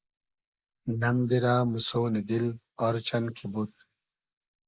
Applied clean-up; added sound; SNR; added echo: neural mask model Resemble Enhance denoiser.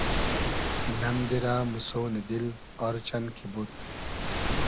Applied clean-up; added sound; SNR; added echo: none; Waves, surf; -1 dB; none.